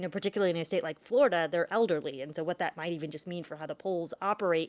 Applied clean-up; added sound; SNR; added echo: none; none; none; none.